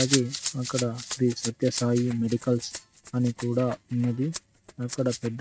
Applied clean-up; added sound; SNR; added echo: neural mask model RNNoise.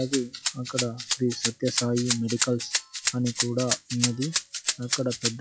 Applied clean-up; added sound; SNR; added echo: classical method log-MMSE.